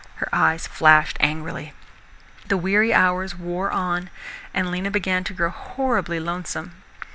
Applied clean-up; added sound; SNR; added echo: none; none; none; none.